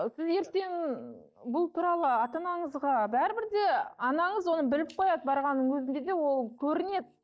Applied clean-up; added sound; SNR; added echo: neural mask model DeepFilterNet 3.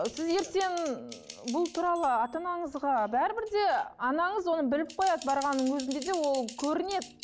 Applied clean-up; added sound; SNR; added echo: none; Typing; 18 dB; none.